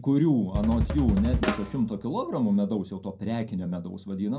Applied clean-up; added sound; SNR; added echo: none; Drum kit; 3 dB; reverberation time 0.2 s.